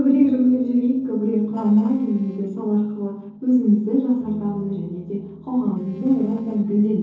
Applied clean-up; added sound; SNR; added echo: neural separator model SepFormer DNS4.